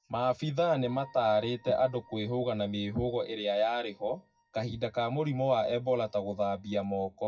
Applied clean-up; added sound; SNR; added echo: classical method WPE with log-MMSE.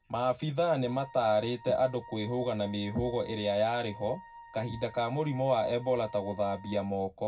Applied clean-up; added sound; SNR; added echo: none; Wind instrument, woodwind instrument; 20 dB; reverberation time 0.4 s.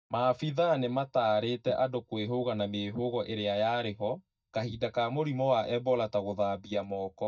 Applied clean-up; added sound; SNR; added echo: neural mask model DeepFilterNet 3.